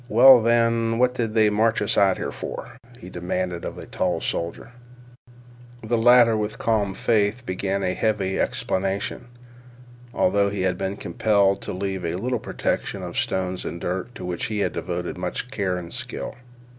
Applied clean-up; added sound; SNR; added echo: none; none; none; none.